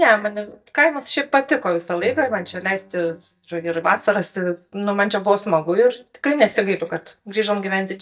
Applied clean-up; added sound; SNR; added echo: neural mask model DeepFilterNet 3.